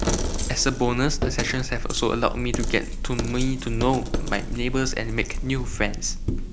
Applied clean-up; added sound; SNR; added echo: none; Coin (dropping); 1 dB; none.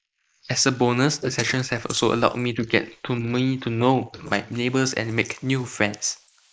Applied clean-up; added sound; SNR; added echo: neural mask model Resemble Enhance denoiser.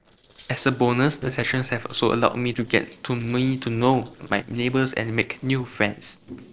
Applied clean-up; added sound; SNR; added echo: neural separator model SepFormer DNS4.